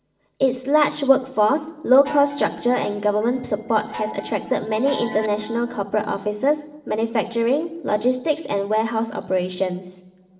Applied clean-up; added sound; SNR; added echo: none; Chime; 14 dB; reverberation time 0.8 s.